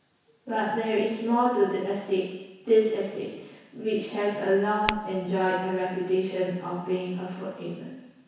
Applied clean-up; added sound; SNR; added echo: none; Tap / Glass; 12 dB; reverberation time 1.1 s.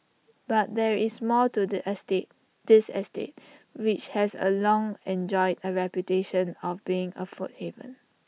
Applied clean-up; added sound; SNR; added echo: none; none; none; none.